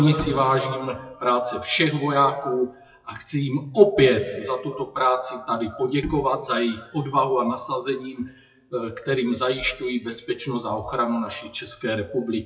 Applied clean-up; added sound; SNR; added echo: classical method WPE with log-MMSE.